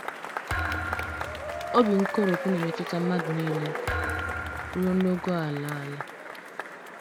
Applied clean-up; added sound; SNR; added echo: none; Applause / Crowd / Cheering + Thump, thud; 4 dB; none.